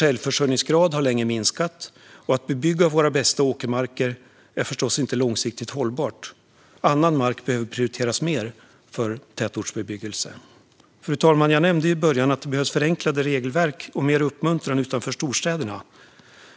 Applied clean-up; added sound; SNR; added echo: none; none; none; none.